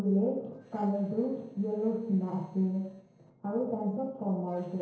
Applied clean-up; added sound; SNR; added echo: neural separator model SepFormer DNS4.